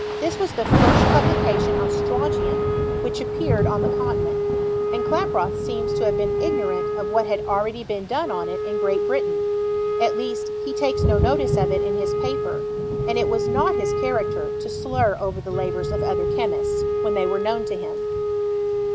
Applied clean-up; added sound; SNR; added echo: none; Thunder / Rain + Wind instrument, woodwind instrument; -5 dB; none.